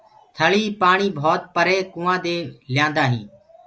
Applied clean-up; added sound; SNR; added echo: none; none; none; none.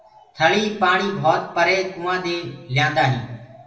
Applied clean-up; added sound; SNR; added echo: none; none; none; reverberation time 0.6 s.